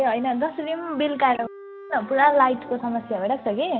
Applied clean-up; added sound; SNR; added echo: none; Wind instrument, woodwind instrument; 19 dB; none.